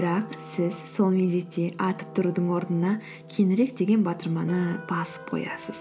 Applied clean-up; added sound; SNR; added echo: none; Wind instrument, woodwind instrument; 20 dB; none.